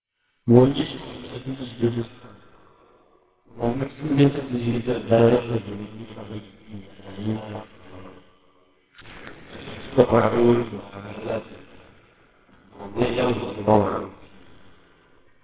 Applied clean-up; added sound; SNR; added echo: neural separator model SepFormer WHAMR!.